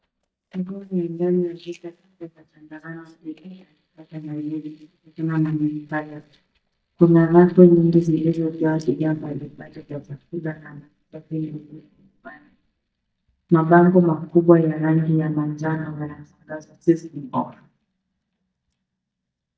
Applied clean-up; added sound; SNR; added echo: neural mask model DeepFilterNet 3.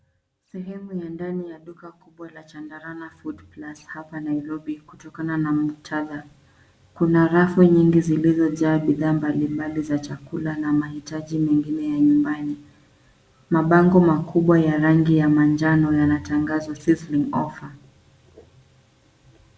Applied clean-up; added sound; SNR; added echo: none; none; none; none.